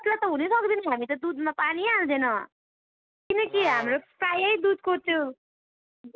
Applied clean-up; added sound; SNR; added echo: none; Brass instrument; 11 dB; none.